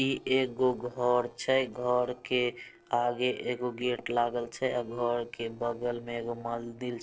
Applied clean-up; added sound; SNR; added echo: neural separator model SepFormer DNS4.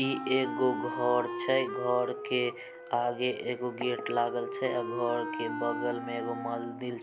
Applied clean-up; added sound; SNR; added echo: none; Wind instrument, woodwind instrument; 6 dB; none.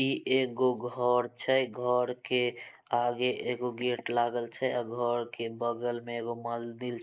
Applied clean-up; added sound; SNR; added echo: neural mask model Resemble Enhance denoiser.